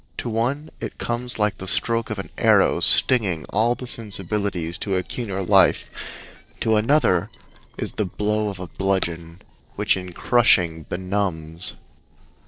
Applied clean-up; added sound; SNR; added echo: neural separator model SepFormer DNS4.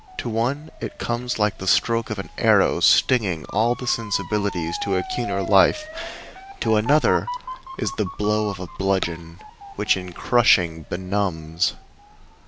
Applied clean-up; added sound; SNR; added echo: none; Motor vehicle (road) / Siren; 13 dB; none.